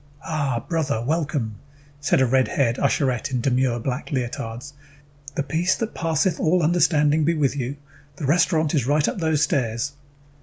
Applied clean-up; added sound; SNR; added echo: none; none; none; none.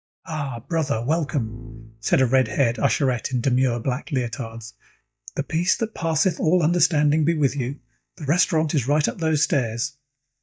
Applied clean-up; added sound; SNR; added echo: neural mask model DeepFilterNet 3.